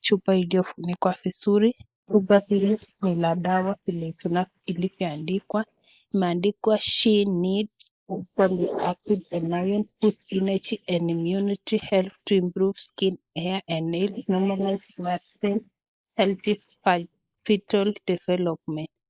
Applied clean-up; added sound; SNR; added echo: neural mask model Resemble Enhance denoiser.